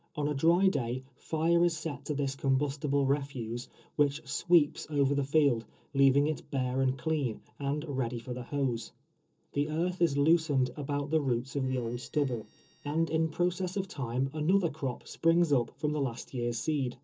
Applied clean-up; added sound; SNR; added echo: neural separator model SepFormer DNS4.